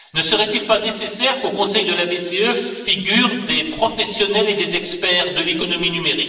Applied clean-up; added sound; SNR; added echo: none; none; none; reverberation time 1.3 s.